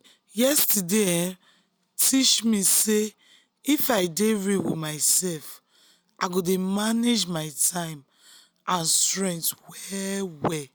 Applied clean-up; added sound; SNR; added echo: none; none; none; none.